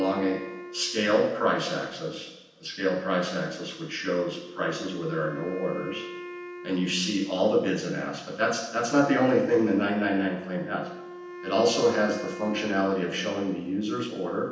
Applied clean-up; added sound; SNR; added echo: none; Wind instrument, woodwind instrument; 16 dB; reverberation time 0.9 s.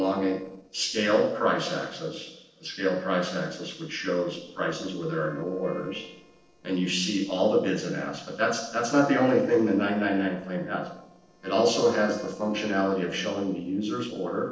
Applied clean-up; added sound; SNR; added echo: neural separator model SepFormer DNS4.